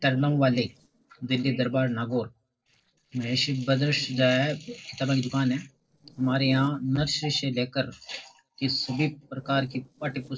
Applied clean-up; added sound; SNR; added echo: neural separator model SepFormer DNS4.